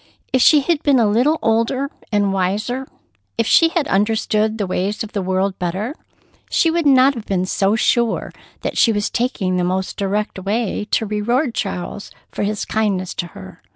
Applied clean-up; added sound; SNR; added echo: none; none; none; none.